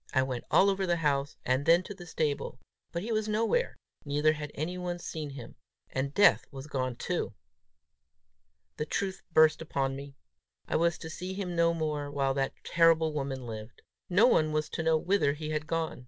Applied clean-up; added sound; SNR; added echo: none; none; none; none.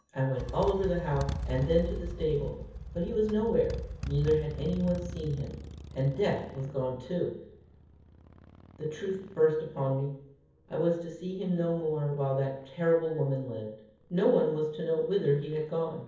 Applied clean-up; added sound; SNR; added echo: none; Motorcycle; 11 dB; reverberation time 0.7 s.